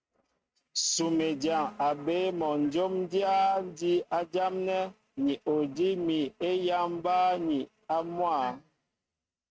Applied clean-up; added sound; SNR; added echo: neural mask model RNNoise.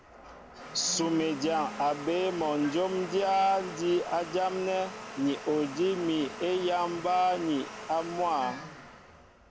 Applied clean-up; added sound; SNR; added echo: none; Domestic sounds, home sounds; 12 dB; none.